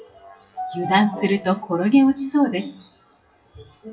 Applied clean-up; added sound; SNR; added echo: classical method WPE with log-MMSE.